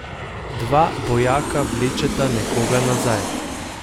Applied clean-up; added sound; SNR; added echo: none; Aircraft; 3 dB; none.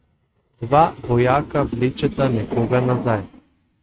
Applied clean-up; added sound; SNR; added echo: neural mask model RNNoise.